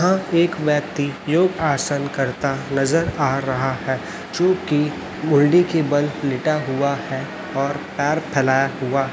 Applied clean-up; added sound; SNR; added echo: none; none; none; none.